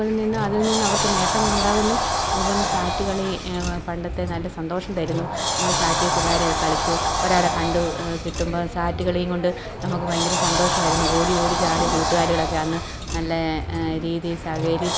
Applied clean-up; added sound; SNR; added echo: none; Sliding door; 0 dB; none.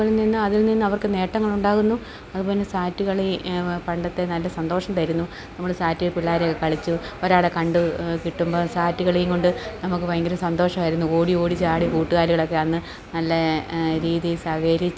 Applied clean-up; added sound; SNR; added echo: none; none; none; none.